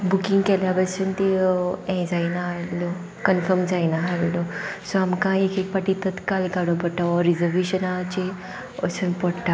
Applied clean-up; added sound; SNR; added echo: none; none; none; none.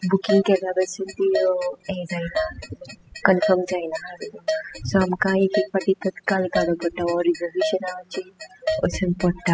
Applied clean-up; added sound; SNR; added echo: classical method spectral subtraction.